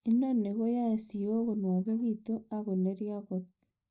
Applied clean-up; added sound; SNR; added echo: neural mask model DeepFilterNet 3.